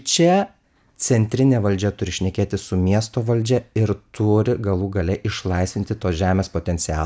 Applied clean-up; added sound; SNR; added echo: none; none; none; none.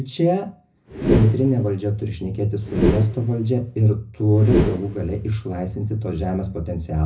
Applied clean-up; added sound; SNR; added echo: none; Whoosh, swoosh, swish; 4 dB; reverberation time 0.4 s.